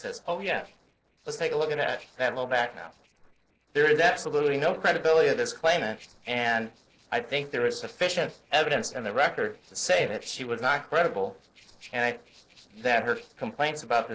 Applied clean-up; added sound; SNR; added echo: neural separator model SepFormer DNS4.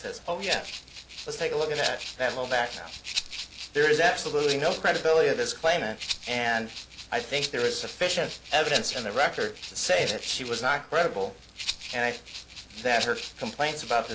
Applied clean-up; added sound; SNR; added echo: none; Rattle (instrument); 10 dB; none.